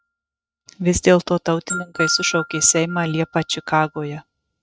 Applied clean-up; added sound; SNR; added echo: neural mask model RNNoise.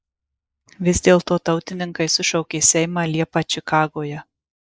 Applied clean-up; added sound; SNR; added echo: neural mask model Resemble Enhance denoiser.